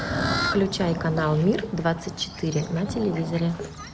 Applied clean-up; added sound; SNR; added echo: none; Thunder / Rain + Fowl; 6 dB; none.